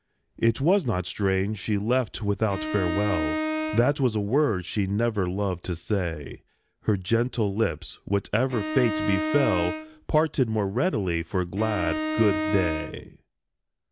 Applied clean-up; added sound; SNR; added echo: none; Bowed string instrument; 3 dB; none.